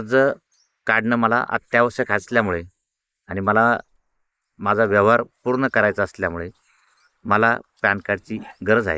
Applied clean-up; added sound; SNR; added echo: neural mask model Resemble Enhance denoiser.